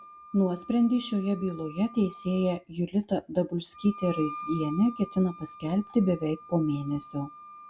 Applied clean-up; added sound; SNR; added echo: none; Wind instrument, woodwind instrument; 17 dB; none.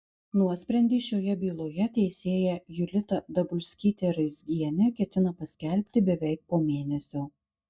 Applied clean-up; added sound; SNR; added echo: neural mask model DeepFilterNet 3.